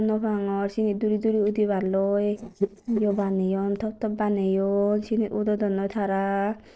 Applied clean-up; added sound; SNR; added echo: neural separator model SepFormer DNS4.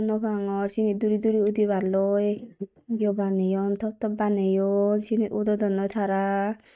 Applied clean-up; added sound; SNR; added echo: neural mask model DeepFilterNet 3.